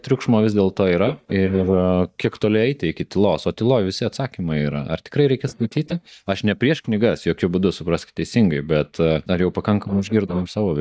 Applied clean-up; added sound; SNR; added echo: neural mask model DeepFilterNet 3.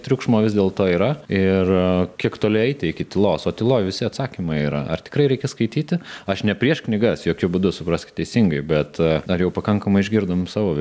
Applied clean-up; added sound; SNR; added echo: none; none; none; none.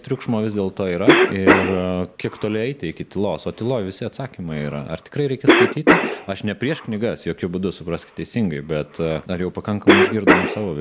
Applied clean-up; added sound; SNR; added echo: none; Cough; -2 dB; none.